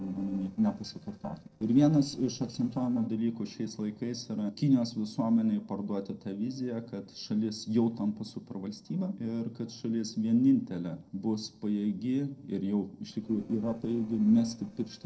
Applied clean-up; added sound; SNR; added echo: neural separator model SepFormer DNS4.